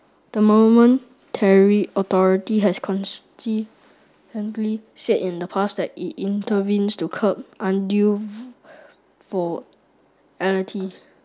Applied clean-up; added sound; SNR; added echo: none; none; none; none.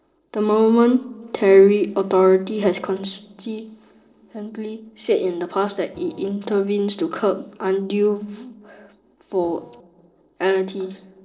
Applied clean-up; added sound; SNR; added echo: neural separator model SepFormer DNS4.